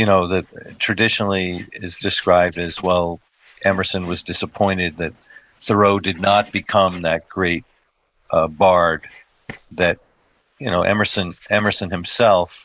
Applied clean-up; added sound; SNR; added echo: neural mask model Resemble Enhance denoiser.